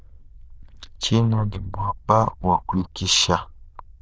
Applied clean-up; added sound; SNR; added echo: neural diffusion model UNIVERSE++.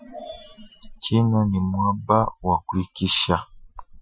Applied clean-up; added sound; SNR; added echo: classical method Wiener filter.